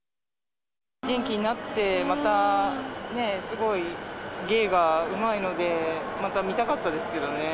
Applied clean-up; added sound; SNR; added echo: none; none; none; none.